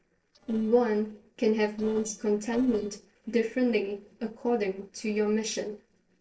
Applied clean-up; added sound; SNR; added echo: neural separator model SepFormer DNS4.